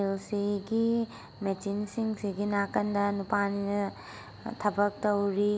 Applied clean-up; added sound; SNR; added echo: none; none; none; none.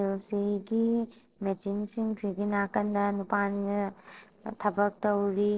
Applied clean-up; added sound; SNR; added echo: neural separator model SepFormer DNS4.